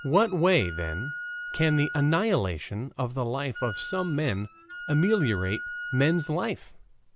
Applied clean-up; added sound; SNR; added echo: none; Wind instrument, woodwind instrument; 12 dB; none.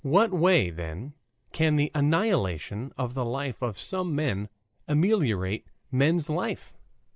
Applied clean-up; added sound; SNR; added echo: neural mask model Resemble Enhance denoiser.